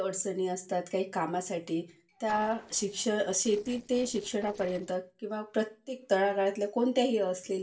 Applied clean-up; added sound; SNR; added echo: neural separator model SepFormer DNS4.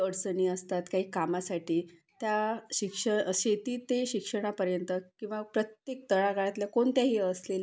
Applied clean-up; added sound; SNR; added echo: none; none; none; none.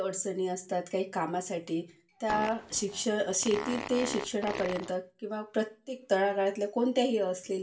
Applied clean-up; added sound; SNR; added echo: none; Fart; 9 dB; reverberation time 0.2 s.